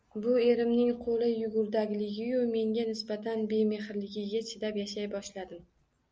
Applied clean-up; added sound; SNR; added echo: none; none; none; none.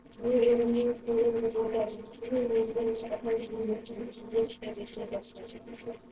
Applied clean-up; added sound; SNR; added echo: neural separator model SepFormer DNS4.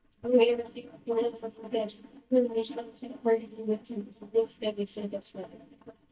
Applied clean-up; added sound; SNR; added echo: neural mask model DeepFilterNet 3.